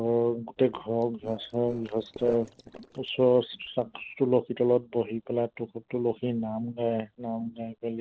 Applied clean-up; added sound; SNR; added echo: neural separator model SepFormer DNS4.